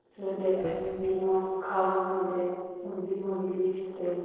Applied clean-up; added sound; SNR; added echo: neural separator model SepFormer DNS4.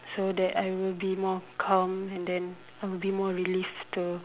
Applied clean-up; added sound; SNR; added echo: none; none; none; none.